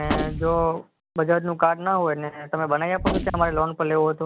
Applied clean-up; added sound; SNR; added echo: none; Gunshot, gunfire; 4 dB; none.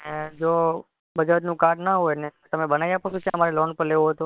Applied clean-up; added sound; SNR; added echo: neural separator model SepFormer WHAM!.